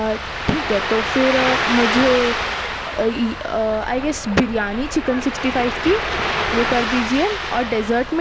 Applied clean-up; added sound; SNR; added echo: none; Ocean; 3 dB; none.